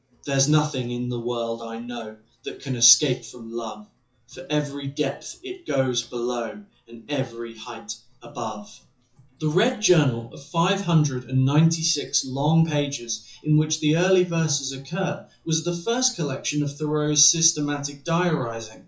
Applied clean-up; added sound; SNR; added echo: classical method WPE with log-MMSE.